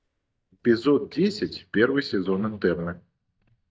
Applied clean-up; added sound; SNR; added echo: neural mask model DeepFilterNet 3.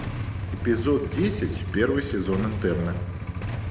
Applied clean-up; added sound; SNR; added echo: none; Idling / Engine starting / Motorcycle / Accelerating, revving, vroom; 3 dB; reverberation time 1.7 s.